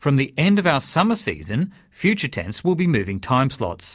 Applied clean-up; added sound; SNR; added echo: none; none; none; none.